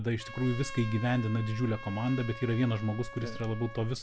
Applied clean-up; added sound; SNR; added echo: none; Trumpet; 15 dB; none.